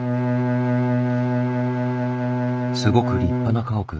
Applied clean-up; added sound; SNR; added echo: neural mask model RNNoise.